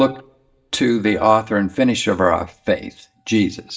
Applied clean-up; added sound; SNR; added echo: neural mask model DeepFilterNet 3.